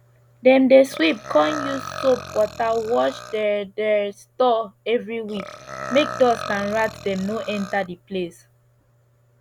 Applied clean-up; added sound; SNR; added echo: none; Burping, eructation; 12 dB; none.